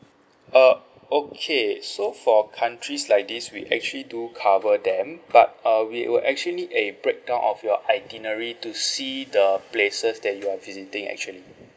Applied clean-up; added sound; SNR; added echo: none; none; none; none.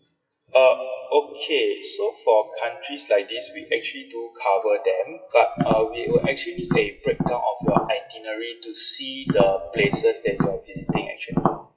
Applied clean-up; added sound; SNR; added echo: classical method WPE with log-MMSE.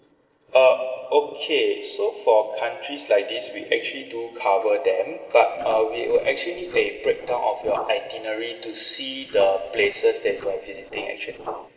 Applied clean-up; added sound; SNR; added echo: neural separator model SepFormer DNS4.